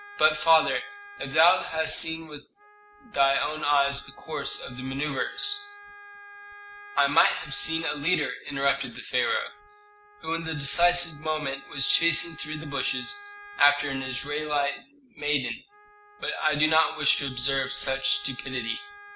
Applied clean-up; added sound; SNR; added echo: none; Wind instrument, woodwind instrument; 19 dB; none.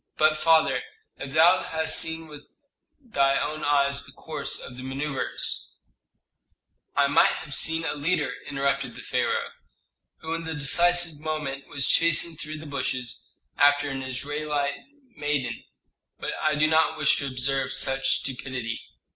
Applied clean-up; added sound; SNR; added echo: none; none; none; none.